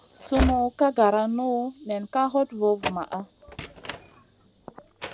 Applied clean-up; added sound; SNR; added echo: none; Slam / Train; 9 dB; none.